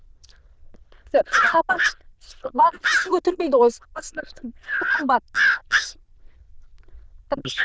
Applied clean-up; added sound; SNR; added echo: neural diffusion model UNIVERSE++.